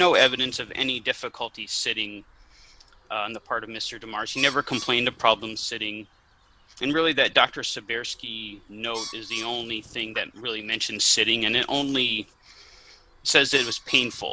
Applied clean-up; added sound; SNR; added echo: none; Bird; 19 dB; none.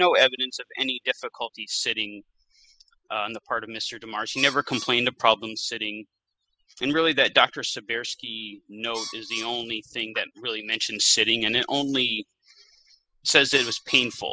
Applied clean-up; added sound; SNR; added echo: classical method spectral subtraction.